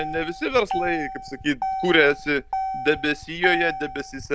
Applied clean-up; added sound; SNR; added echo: none; Motor vehicle (road); 7 dB; none.